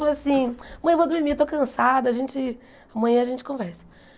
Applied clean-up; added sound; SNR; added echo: none; none; none; none.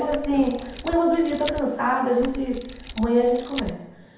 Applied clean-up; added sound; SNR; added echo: none; Camera; 13 dB; reverberation time 0.8 s.